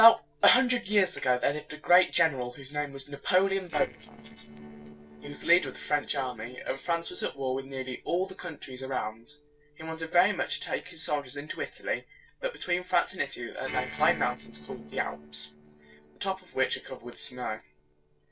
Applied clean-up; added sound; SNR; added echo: neural separator model SepFormer DNS4.